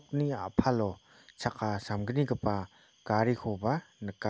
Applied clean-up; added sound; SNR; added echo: none; none; none; none.